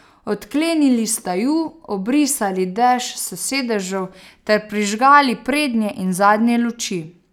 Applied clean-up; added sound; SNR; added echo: none; none; none; none.